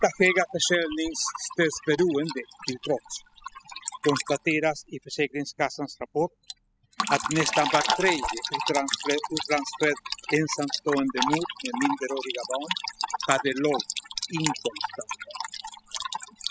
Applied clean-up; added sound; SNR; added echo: classical method spectral subtraction.